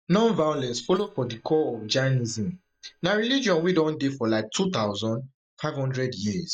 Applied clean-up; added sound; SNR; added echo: neural mask model DeepFilterNet 3.